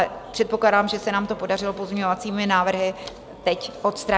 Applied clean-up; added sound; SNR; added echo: none; none; none; none.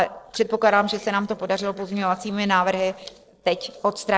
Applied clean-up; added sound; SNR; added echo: neural separator model SepFormer DNS4.